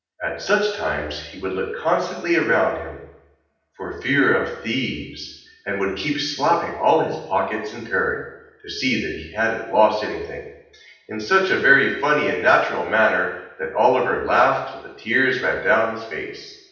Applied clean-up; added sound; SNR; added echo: none; none; none; reverberation time 0.8 s.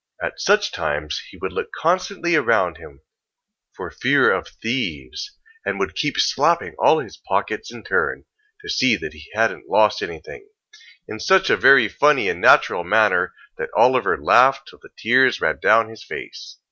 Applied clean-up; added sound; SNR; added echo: none; none; none; none.